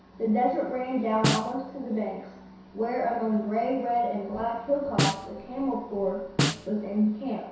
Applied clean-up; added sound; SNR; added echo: none; Snare drum; 2 dB; reverberation time 0.7 s.